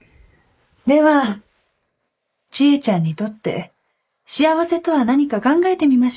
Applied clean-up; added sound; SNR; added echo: neural mask model Resemble Enhance denoiser.